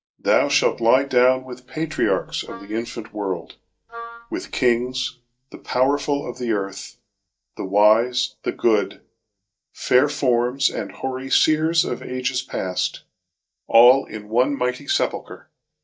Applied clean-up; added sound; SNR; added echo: neural mask model DeepFilterNet 3.